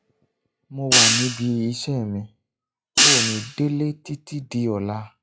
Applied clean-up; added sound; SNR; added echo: classical method log-MMSE.